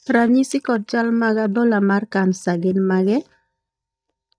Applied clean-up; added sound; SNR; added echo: neural mask model DeepFilterNet 3.